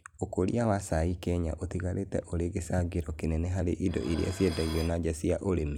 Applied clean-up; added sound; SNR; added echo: none; Dishes, pots, and pans; 18 dB; none.